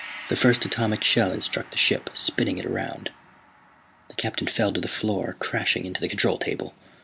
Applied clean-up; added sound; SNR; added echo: none; Gong; 19 dB; none.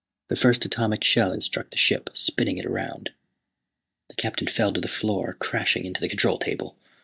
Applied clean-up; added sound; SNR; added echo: neural mask model DeepFilterNet 3.